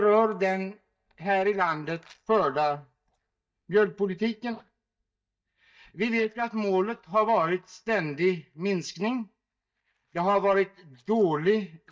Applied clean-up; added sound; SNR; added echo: neural mask model DeepFilterNet 3.